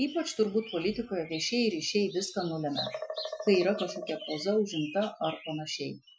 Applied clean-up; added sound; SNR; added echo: classical method Wiener filter.